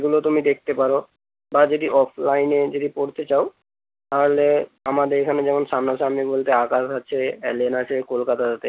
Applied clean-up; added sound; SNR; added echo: none; none; none; none.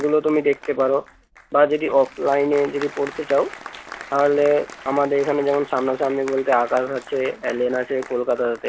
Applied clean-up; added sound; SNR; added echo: none; Applause; 18 dB; none.